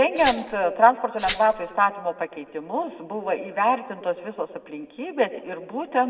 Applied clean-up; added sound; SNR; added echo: none; Glass; 12 dB; reverberation time 1.0 s.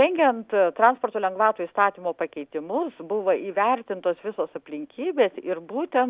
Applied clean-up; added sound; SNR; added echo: none; none; none; none.